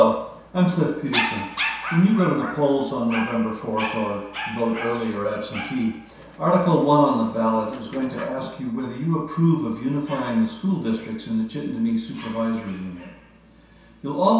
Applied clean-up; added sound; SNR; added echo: none; Dog; 12 dB; reverberation time 0.7 s.